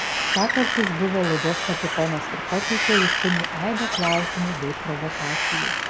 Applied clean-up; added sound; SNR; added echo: none; Wind; -1 dB; none.